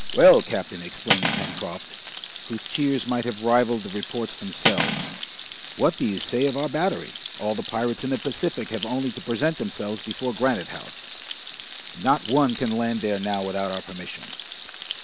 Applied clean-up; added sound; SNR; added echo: none; Cutlery, silverware + Frying (food); 1 dB; none.